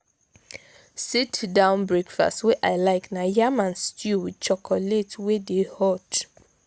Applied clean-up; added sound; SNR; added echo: none; none; none; none.